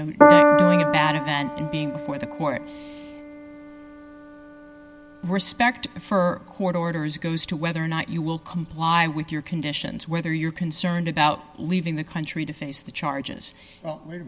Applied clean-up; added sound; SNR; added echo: none; Piano; 0 dB; none.